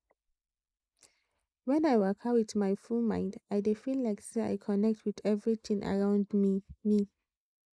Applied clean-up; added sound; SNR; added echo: neural mask model Resemble Enhance denoiser.